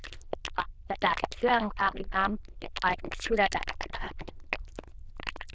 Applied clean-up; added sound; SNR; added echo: neural diffusion model UNIVERSE++.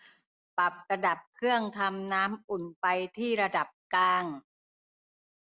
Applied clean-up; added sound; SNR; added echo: none; none; none; none.